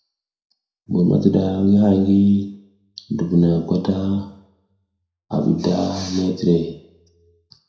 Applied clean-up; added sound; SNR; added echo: none; none; none; reverberation time 0.6 s.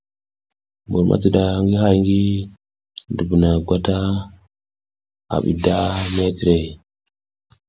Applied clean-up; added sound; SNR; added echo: none; none; none; none.